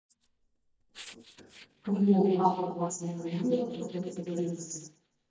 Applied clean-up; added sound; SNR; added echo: neural mask model DeepFilterNet 3.